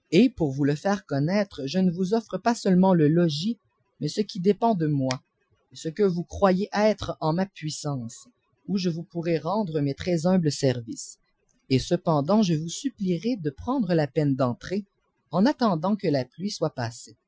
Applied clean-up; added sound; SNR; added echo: classical method Wiener filter.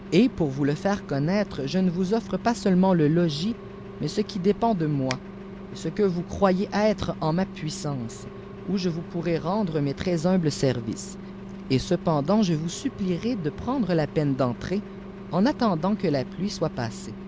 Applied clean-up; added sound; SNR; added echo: none; Finger snapping + Engine; 13 dB; none.